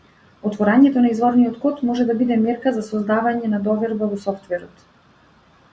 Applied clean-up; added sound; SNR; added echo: none; none; none; none.